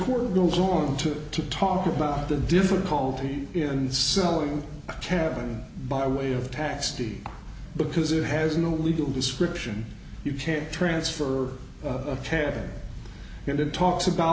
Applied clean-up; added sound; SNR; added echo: none; none; none; none.